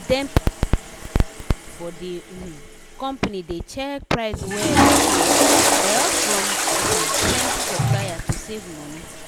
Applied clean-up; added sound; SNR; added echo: none; Toilet flush / Water; -4 dB; none.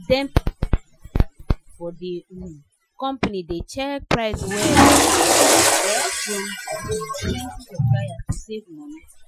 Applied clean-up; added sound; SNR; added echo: classical method Wiener filter.